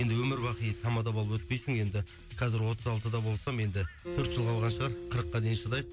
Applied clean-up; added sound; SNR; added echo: none; Acoustic guitar; 13 dB; none.